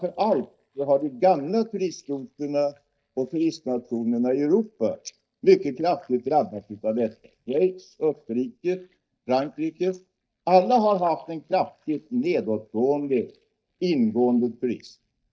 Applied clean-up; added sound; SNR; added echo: neural mask model DeepFilterNet 3.